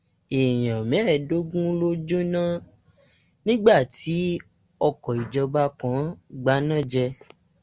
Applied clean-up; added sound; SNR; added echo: none; none; none; none.